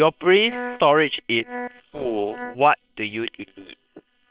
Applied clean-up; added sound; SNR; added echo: neural separator model SepFormer WHAM!.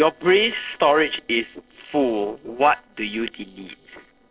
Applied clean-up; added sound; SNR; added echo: neural separator model SepFormer DNS4.